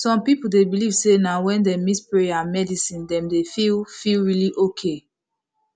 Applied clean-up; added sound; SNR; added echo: none; none; none; none.